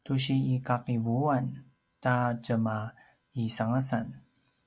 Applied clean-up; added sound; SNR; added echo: none; none; none; none.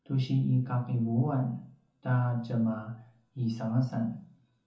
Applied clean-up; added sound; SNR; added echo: none; none; none; reverberation time 0.6 s.